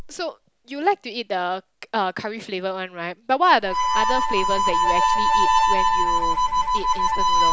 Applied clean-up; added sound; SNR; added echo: none; Harmonica; -4 dB; none.